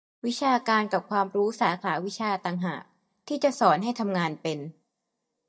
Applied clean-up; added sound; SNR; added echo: neural mask model DeepFilterNet 3.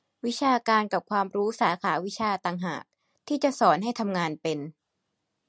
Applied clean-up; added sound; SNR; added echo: none; none; none; none.